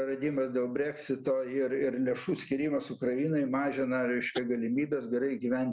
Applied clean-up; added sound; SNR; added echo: none; none; none; none.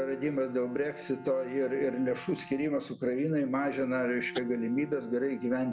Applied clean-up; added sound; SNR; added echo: none; Bowed string instrument; 17 dB; none.